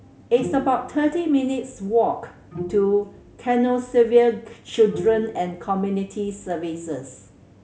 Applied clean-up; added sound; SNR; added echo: none; Bowed string instrument; 15 dB; none.